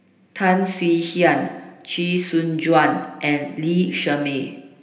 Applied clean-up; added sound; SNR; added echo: none; none; none; reverberation time 0.8 s.